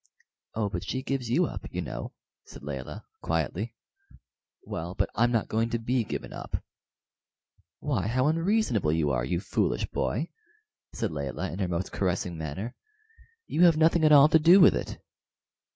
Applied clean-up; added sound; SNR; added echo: none; none; none; none.